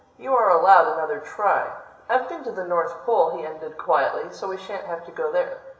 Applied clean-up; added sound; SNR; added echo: none; none; none; reverberation time 1.6 s.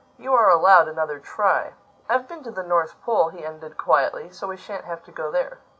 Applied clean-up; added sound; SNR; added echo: none; none; none; none.